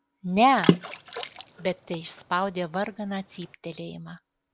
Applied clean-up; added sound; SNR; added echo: none; Water / Splash, splatter; 2 dB; none.